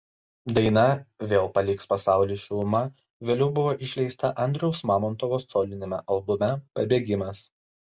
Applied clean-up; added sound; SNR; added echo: none; none; none; none.